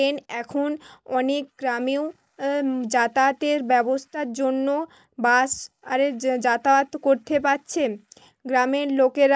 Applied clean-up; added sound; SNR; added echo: neural mask model Resemble Enhance denoiser.